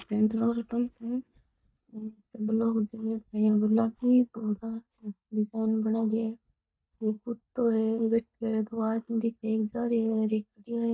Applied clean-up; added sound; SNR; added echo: neural mask model DeepFilterNet 3.